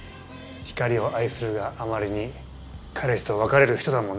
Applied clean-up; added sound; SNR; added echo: none; none; none; none.